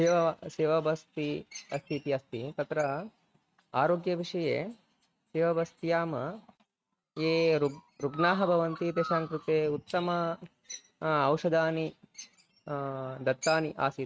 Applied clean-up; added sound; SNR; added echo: neural mask model RNNoise.